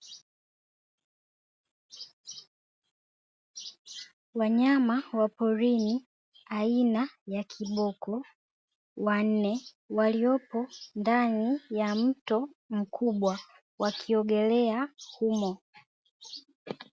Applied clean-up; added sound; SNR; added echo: none; none; none; none.